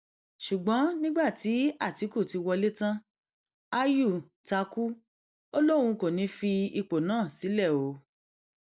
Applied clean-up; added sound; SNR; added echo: none; none; none; none.